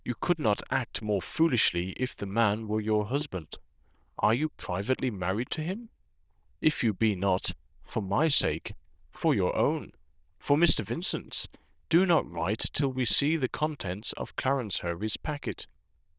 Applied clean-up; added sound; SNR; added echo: neural diffusion model UNIVERSE++.